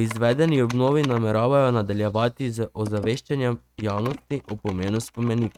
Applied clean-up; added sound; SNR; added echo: neural mask model RNNoise.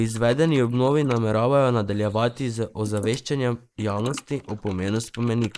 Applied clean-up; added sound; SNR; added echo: neural mask model Resemble Enhance denoiser.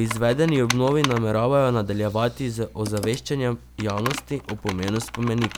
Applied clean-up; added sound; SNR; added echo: none; Computer keyboard; 11 dB; none.